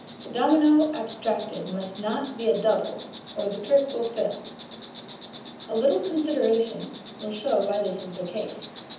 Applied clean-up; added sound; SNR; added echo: none; Insect; 16 dB; reverberation time 0.8 s.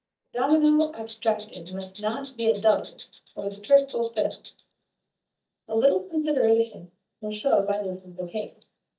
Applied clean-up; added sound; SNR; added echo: neural mask model DeepFilterNet 3.